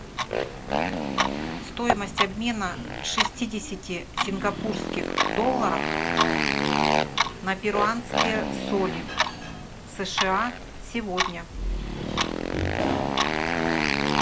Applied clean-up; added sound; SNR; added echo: none; Clock + Motorcycle; -4 dB; none.